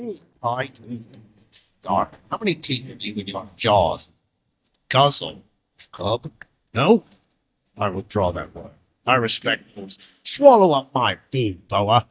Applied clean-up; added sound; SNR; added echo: neural mask model DeepFilterNet 3.